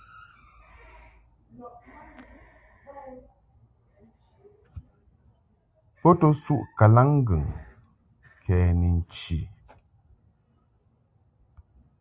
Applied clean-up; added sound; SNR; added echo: none; none; none; none.